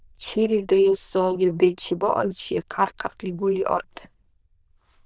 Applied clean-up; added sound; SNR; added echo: neural diffusion model UNIVERSE++.